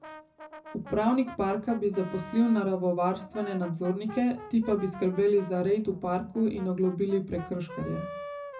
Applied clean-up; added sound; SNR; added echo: none; Brass instrument; 16 dB; reverberation time 0.4 s.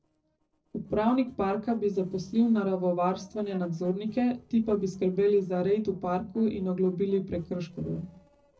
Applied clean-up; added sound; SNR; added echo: neural separator model SepFormer DNS4.